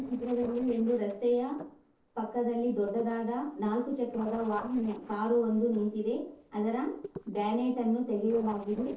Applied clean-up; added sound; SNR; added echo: neural separator model SepFormer DNS4.